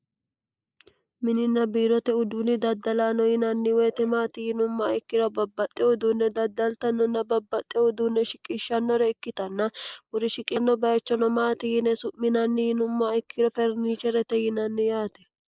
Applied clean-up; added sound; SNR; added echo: neural mask model Resemble Enhance denoiser.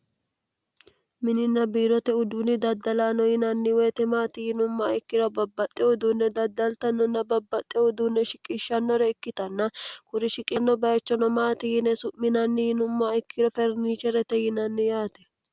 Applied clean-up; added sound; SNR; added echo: none; none; none; none.